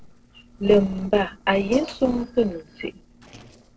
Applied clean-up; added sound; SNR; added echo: neural separator model SepFormer DNS4.